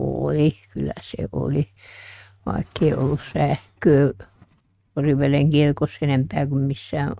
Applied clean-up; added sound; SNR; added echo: neural mask model RNNoise.